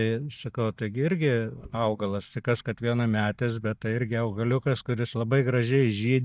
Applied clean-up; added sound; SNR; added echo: neural mask model DeepFilterNet 3.